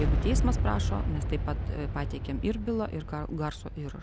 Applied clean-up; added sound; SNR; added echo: none; Boom; -3 dB; none.